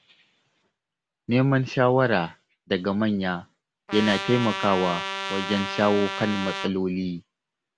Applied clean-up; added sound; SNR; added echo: none; Trumpet; 6 dB; none.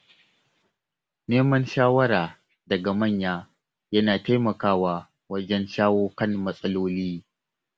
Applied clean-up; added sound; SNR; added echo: none; none; none; none.